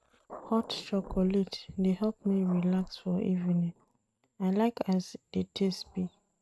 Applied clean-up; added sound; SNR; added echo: neural mask model RNNoise.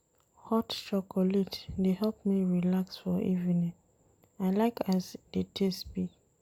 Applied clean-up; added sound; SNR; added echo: none; none; none; none.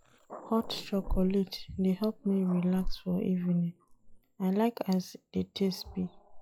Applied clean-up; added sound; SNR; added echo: classical method log-MMSE.